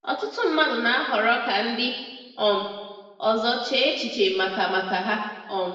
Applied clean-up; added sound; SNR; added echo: none; none; none; reverberation time 1.2 s.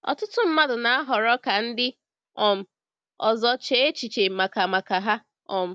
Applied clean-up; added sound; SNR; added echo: none; none; none; none.